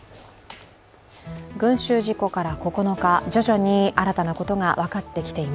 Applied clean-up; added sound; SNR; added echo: none; none; none; none.